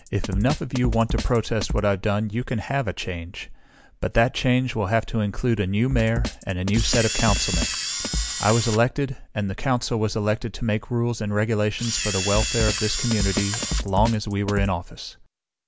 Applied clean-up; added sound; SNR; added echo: none; Drum kit + Camera; 6 dB; none.